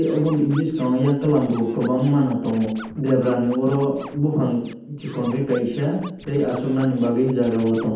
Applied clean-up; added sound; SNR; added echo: none; Scratching (performance technique); 19 dB; reverberation time 0.8 s.